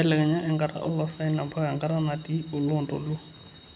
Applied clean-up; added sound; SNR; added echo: none; none; none; none.